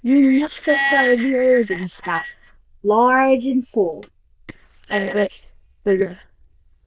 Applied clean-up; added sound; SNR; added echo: neural diffusion model UNIVERSE++.